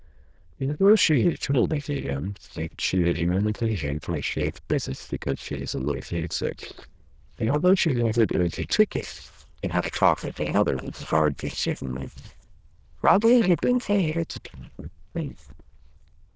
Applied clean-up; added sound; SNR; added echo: neural diffusion model UNIVERSE++.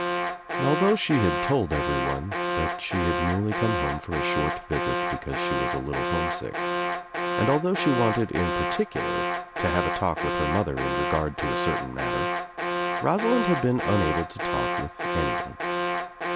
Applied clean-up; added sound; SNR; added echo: none; Alarm; 0 dB; none.